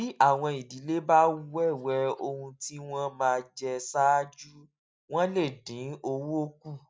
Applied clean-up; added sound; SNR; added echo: neural mask model DeepFilterNet 3.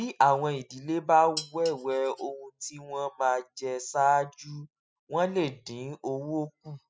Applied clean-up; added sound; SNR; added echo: classical method spectral subtraction.